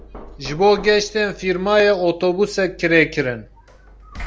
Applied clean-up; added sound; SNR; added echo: none; Knock; 19 dB; none.